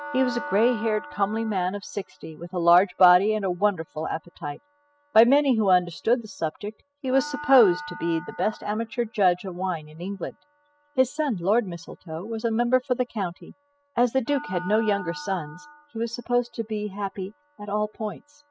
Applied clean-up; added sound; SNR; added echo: classical method spectral subtraction.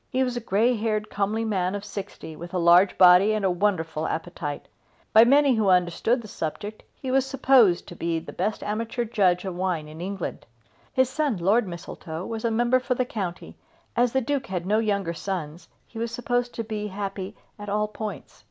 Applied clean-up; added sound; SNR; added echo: none; none; none; none.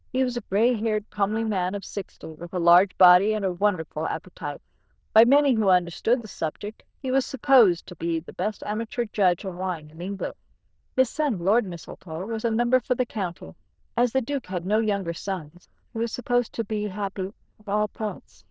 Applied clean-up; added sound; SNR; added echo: neural diffusion model UNIVERSE++.